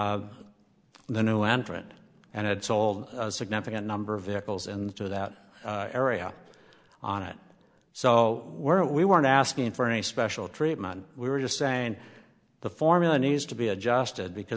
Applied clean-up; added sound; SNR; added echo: none; none; none; none.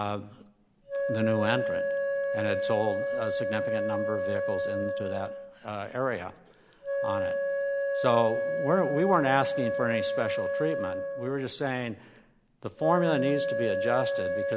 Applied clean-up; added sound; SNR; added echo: none; Wind instrument, woodwind instrument; 0 dB; none.